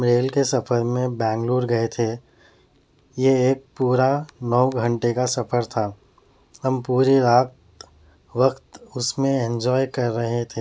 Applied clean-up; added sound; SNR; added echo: none; none; none; none.